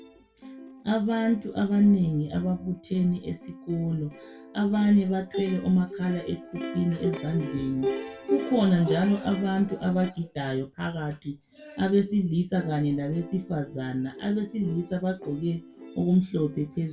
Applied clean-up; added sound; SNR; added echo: none; Plucked string instrument; 12 dB; reverberation time 0.2 s.